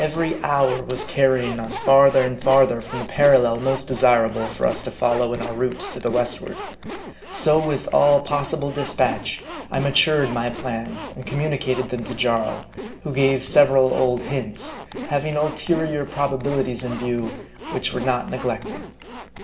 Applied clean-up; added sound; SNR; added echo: none; Zipper (clothing); 13 dB; reverberation time 2.1 s.